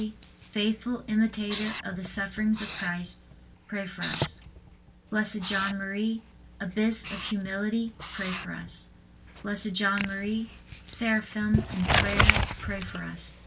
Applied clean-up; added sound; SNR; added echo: none; Writing; 2 dB; reverberation time 0.2 s.